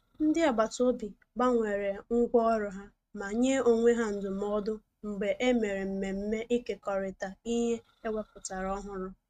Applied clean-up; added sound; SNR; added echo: neural mask model RNNoise.